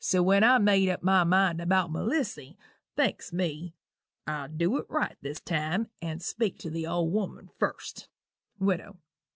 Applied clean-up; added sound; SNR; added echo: none; none; none; none.